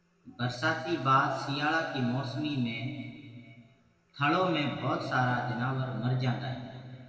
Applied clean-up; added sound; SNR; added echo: none; none; none; reverberation time 2.3 s.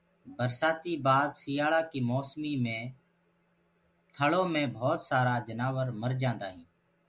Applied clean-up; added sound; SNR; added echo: none; none; none; none.